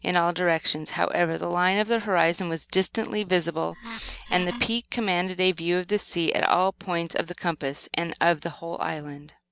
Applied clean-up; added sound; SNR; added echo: none; Wood; 13 dB; none.